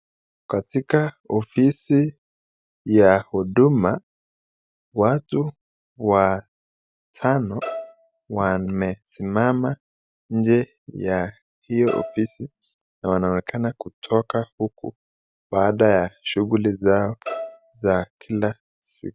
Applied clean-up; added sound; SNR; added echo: none; Bowed string instrument; 11 dB; none.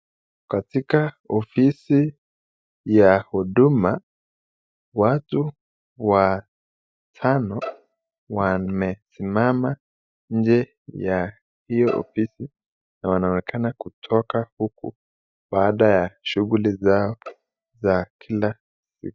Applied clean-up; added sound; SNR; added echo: neural mask model DeepFilterNet 3.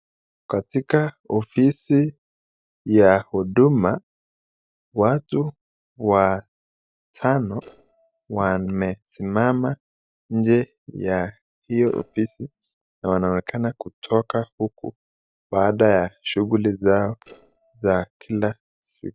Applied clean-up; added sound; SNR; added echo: neural separator model SepFormer DNS4.